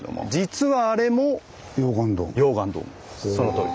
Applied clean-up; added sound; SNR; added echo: none; none; none; none.